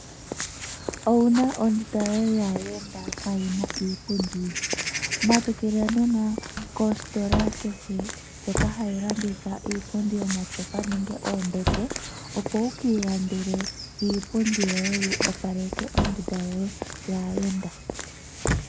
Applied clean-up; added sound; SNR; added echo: none; Walk, footsteps / Bird vocalization, bird call, bird song + Slam; 5 dB; none.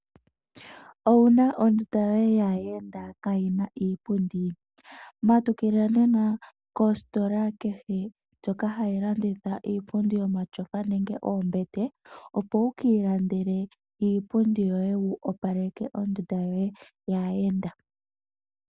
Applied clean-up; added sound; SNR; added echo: none; none; none; none.